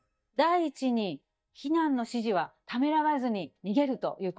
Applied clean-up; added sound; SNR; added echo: neural mask model DeepFilterNet 3.